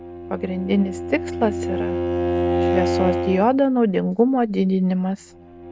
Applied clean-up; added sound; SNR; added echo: none; Bowed string instrument; 4 dB; none.